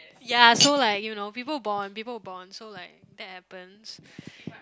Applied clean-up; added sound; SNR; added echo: none; Cutlery, silverware; 3 dB; none.